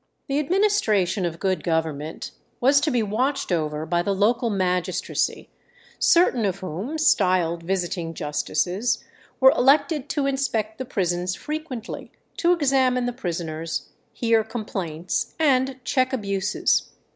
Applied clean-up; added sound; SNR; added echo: none; none; none; none.